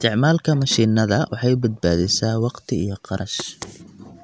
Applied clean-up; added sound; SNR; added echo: none; none; none; none.